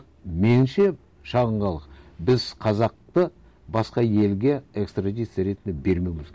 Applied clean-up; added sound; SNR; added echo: none; none; none; none.